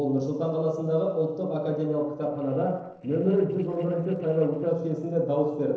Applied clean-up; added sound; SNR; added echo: neural separator model SepFormer DNS4.